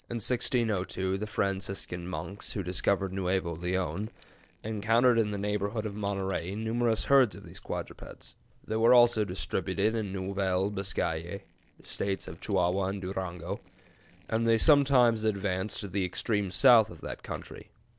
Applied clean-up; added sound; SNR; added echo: neural separator model SepFormer DNS4.